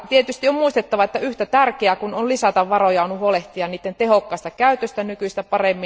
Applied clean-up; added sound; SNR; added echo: none; none; none; none.